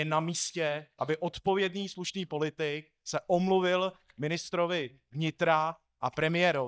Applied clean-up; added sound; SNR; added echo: neural mask model DeepFilterNet 3.